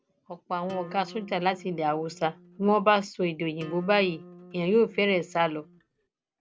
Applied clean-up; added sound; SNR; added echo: none; Acoustic guitar; 20 dB; none.